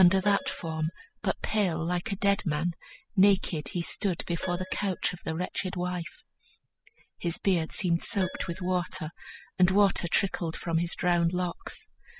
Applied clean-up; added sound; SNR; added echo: classical method spectral subtraction.